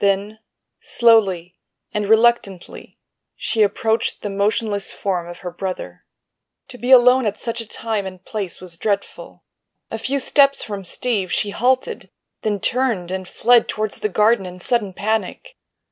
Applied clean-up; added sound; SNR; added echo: none; none; none; none.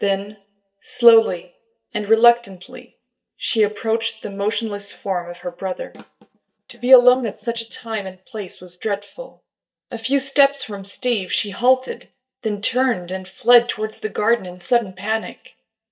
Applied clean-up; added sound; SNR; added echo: neural mask model DeepFilterNet 3.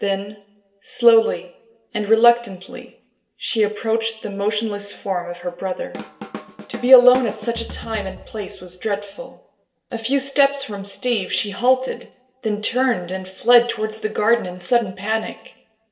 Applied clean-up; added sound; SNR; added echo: none; Drum kit; 14 dB; reverberation time 0.6 s.